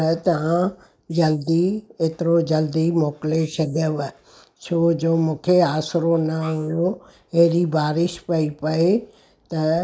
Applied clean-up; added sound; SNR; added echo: neural mask model Resemble Enhance denoiser.